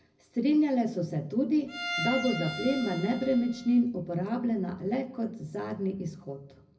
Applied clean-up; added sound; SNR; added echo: none; Bowed string instrument; 9 dB; reverberation time 0.4 s.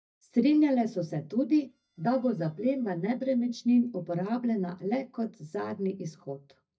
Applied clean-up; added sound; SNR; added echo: neural mask model DeepFilterNet 3.